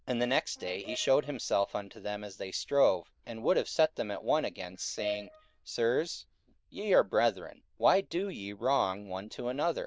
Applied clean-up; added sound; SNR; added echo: neural diffusion model UNIVERSE++.